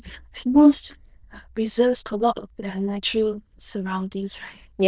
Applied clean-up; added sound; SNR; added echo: neural diffusion model UNIVERSE++.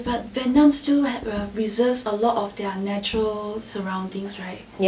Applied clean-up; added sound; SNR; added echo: none; Bowed string instrument + Writing; 19 dB; none.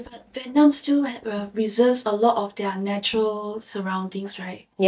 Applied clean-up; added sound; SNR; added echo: neural mask model DeepFilterNet 3.